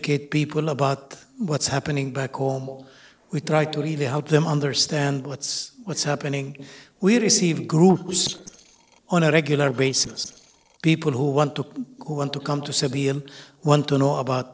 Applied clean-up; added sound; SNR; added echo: neural separator model SepFormer DNS4.